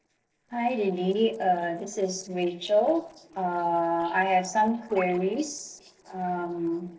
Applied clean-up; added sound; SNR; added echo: neural separator model SepFormer DNS4.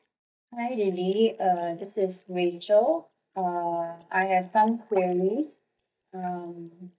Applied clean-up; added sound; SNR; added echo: neural mask model DeepFilterNet 3.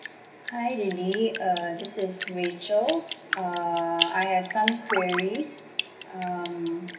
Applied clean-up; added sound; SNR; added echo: none; Drip; 4 dB; reverberation time 0.3 s.